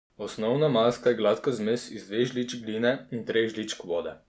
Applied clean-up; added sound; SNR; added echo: none; none; none; none.